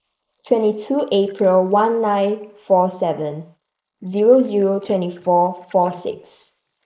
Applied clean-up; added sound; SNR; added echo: neural mask model Resemble Enhance denoiser.